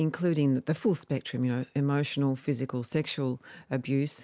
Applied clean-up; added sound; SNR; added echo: none; none; none; none.